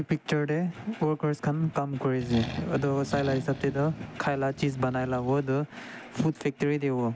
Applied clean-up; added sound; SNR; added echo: none; Accelerating, revving, vroom; 12 dB; none.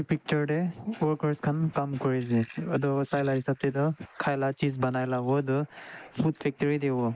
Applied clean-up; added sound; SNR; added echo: neural mask model Resemble Enhance denoiser.